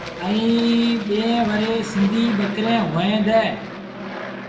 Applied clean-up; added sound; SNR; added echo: none; Aircraft; 11 dB; reverberation time 0.9 s.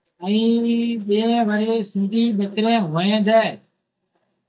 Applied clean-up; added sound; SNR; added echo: neural mask model DeepFilterNet 3.